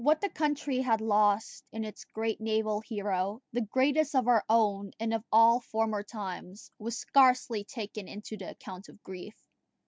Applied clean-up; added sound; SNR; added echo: none; none; none; none.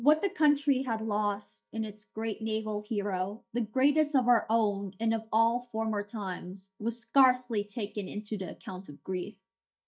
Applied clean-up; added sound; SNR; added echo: neural mask model DeepFilterNet 3.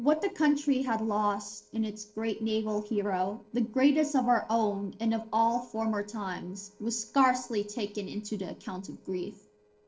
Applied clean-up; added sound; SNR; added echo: neural separator model SepFormer DNS4.